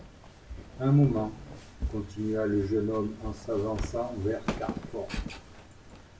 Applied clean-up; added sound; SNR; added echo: none; Walk, footsteps; 9 dB; reverberation time 0.4 s.